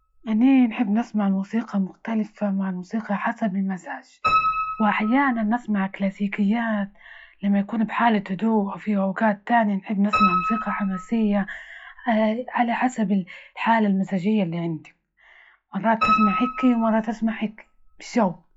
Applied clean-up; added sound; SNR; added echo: classical method log-MMSE.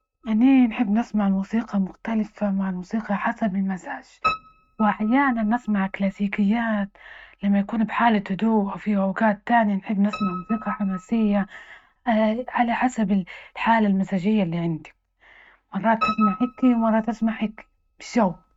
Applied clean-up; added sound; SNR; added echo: neural mask model RNNoise.